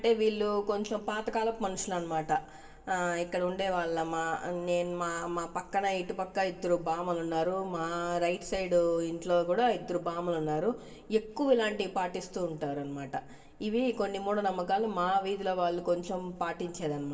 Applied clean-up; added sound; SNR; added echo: none; none; none; reverberation time 1.3 s.